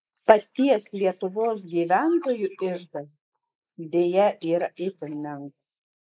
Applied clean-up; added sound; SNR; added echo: neural mask model Resemble Enhance denoiser.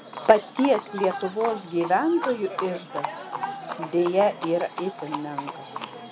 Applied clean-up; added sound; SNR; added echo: none; Livestock, farm animals, working animals; 9 dB; none.